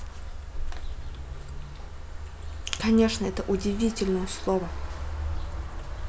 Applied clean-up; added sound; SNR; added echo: none; none; none; none.